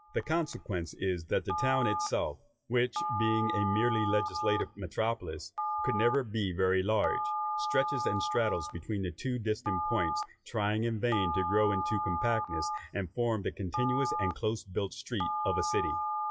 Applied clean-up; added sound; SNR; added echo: classical method WPE with log-MMSE.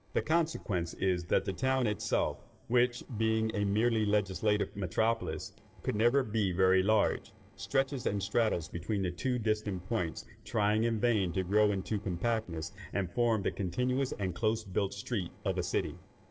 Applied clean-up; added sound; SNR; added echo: neural separator model SepFormer DNS4.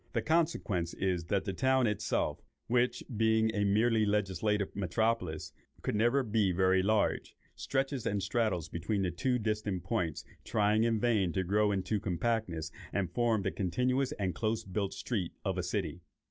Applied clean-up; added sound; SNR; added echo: none; none; none; none.